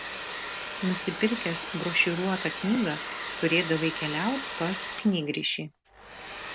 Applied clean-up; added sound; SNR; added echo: none; Domestic sounds, home sounds; 7 dB; none.